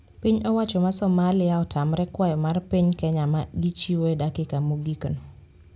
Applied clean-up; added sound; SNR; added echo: none; none; none; none.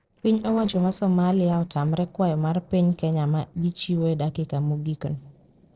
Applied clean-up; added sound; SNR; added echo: neural separator model SepFormer DNS4.